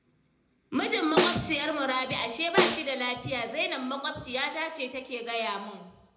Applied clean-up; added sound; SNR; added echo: none; Snare drum; -1 dB; reverberation time 0.8 s.